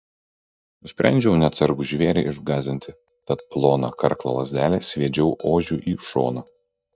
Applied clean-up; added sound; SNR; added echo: neural mask model DeepFilterNet 3.